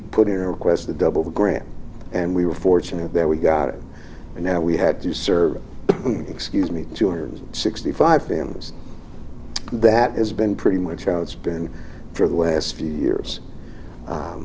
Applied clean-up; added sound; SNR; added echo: none; none; none; none.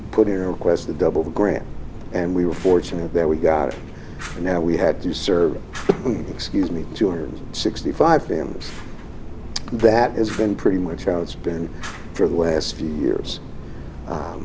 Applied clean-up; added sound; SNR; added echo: none; Fire; 16 dB; none.